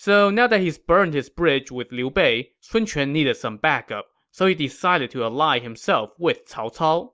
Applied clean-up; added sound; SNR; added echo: none; none; none; none.